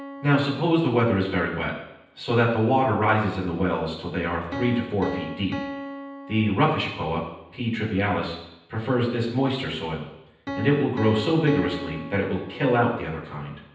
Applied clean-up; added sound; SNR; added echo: none; Piano; 14 dB; reverberation time 0.9 s.